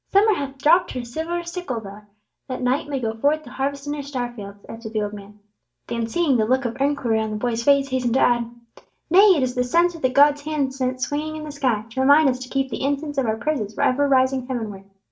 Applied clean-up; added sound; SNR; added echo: none; none; none; reverberation time 0.2 s.